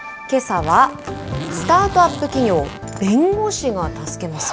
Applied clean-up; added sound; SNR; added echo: none; Zipper (clothing); 13 dB; none.